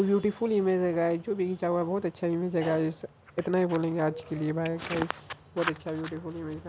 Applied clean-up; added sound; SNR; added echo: none; Telephone; 16 dB; none.